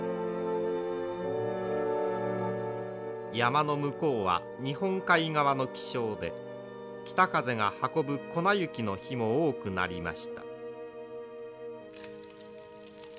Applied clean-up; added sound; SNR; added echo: none; none; none; none.